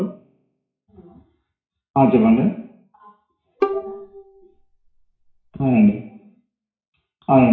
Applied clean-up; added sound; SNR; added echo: classical method WPE with log-MMSE.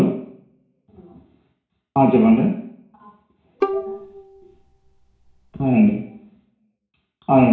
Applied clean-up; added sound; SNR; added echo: none; Bowed string instrument; 8 dB; reverberation time 0.6 s.